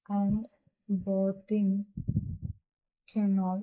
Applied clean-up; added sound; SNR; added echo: neural mask model Resemble Enhance denoiser.